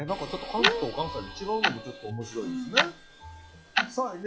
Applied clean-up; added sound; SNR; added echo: classical method log-MMSE.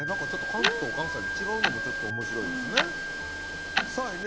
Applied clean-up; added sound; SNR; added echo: none; Wind instrument, woodwind instrument + Tick-tock; -4 dB; none.